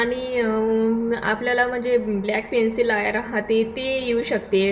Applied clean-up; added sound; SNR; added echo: none; none; none; reverberation time 0.6 s.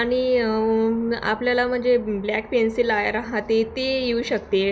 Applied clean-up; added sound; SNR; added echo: none; none; none; none.